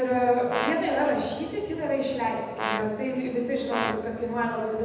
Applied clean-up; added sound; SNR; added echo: none; Brass instrument; 6 dB; reverberation time 1.1 s.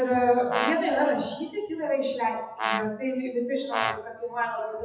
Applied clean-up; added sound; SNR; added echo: classical method WPE with log-MMSE.